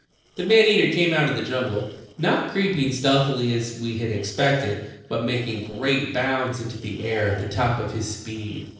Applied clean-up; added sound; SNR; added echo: neural separator model SepFormer DNS4.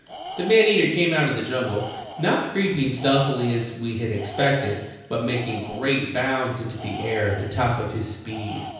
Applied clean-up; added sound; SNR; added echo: none; Tools; 15 dB; reverberation time 0.9 s.